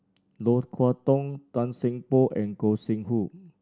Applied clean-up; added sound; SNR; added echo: none; none; none; none.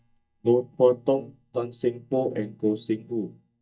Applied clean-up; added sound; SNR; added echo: neural mask model DeepFilterNet 3.